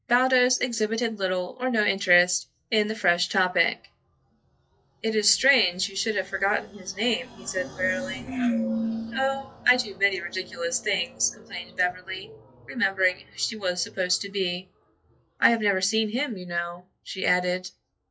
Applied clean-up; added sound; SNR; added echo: classical method WPE with log-MMSE.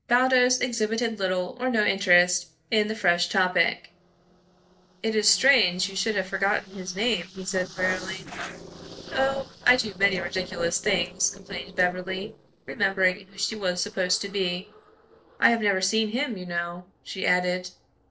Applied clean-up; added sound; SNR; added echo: neural separator model SepFormer DNS4.